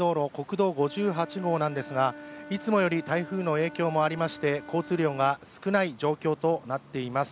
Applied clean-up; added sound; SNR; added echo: none; Wind instrument, woodwind instrument; 18 dB; none.